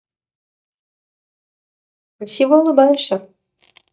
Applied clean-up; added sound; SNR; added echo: neural mask model DeepFilterNet 3.